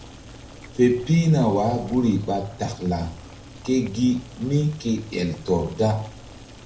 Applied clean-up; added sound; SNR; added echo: none; Boiling; 18 dB; reverberation time 0.4 s.